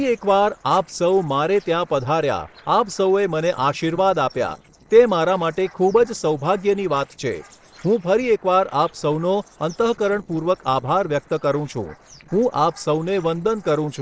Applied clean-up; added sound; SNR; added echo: neural separator model SepFormer DNS4.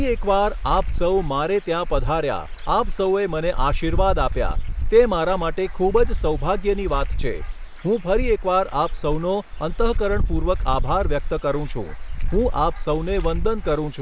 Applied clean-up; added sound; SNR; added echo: none; Bird / Dog; 1 dB; none.